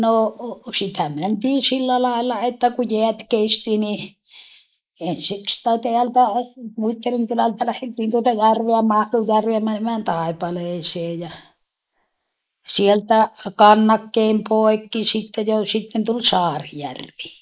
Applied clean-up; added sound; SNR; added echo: neural mask model Resemble Enhance denoiser.